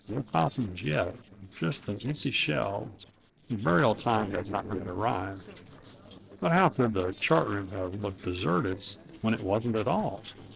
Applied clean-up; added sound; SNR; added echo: neural separator model SepFormer DNS4.